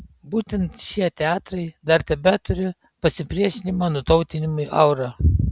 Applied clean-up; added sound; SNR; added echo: none; none; none; none.